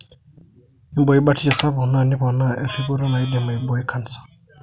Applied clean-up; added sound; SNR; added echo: none; Mechanisms; 4 dB; none.